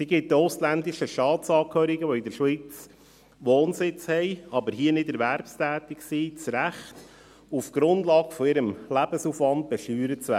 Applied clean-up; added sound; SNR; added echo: none; none; none; none.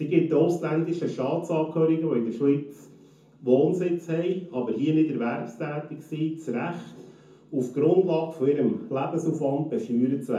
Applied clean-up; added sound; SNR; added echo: none; none; none; reverberation time 0.6 s.